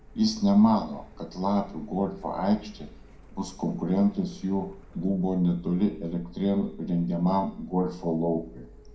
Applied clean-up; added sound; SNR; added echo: none; Printer; 20 dB; reverberation time 0.5 s.